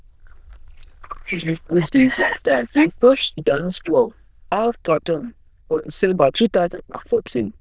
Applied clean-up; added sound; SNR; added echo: neural diffusion model UNIVERSE++.